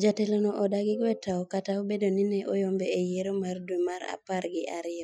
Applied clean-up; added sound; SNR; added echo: classical method Wiener filter.